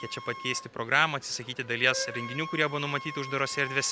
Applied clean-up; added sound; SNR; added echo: none; Wind instrument, woodwind instrument; 12 dB; none.